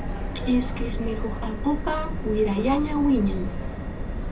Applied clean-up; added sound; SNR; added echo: none; Subway, metro, underground; 2 dB; reverberation time 0.2 s.